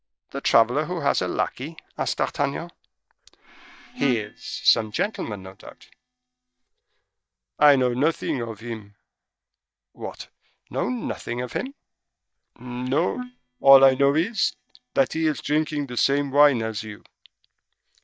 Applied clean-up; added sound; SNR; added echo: neural mask model DeepFilterNet 3.